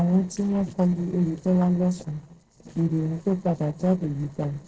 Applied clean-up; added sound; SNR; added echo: neural separator model SepFormer DNS4.